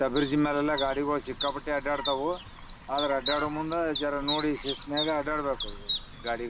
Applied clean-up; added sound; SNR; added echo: none; Chirp, tweet; 2 dB; none.